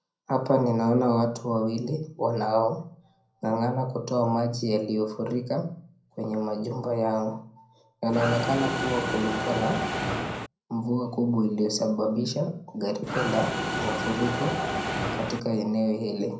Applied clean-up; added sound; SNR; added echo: none; Mechanisms; 2 dB; reverberation time 0.5 s.